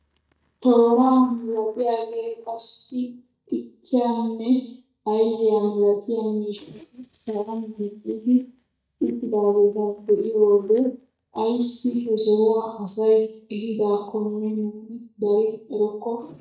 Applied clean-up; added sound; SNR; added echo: neural mask model DeepFilterNet 3.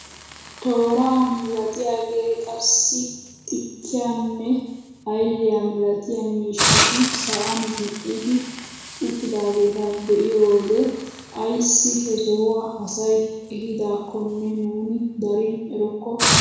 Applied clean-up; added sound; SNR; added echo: none; Hiss; 6 dB; reverberation time 1.1 s.